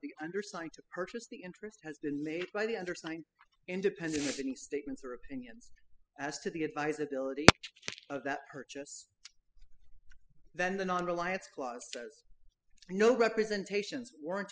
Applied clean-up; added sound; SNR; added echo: classical method spectral subtraction.